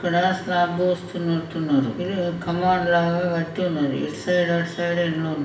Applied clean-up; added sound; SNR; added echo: none; none; none; reverberation time 0.7 s.